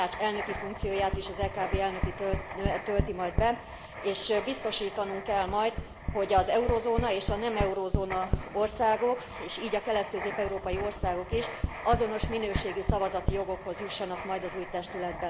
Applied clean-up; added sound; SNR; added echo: none; Writing + Tap; 5 dB; none.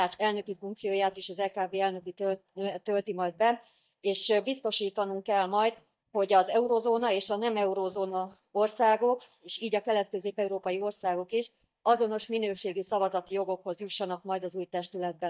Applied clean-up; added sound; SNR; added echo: neural mask model DeepFilterNet 3.